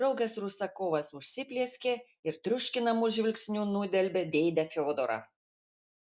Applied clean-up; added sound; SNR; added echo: none; none; none; none.